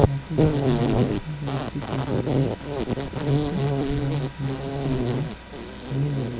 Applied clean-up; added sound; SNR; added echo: none; Insect; -4 dB; reverberation time 0.5 s.